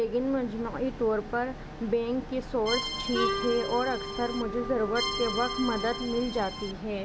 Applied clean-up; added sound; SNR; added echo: none; Accordion + Wind instrument, woodwind instrument; 4 dB; none.